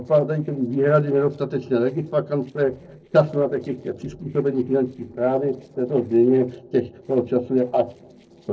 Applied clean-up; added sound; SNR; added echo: neural separator model SepFormer DNS4.